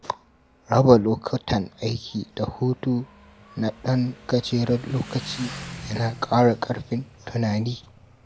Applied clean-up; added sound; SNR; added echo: none; Motorcycle; 19 dB; none.